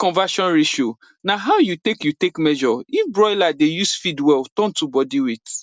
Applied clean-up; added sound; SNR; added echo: none; none; none; none.